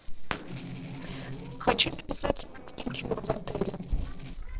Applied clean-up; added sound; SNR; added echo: neural separator model SepFormer DNS4.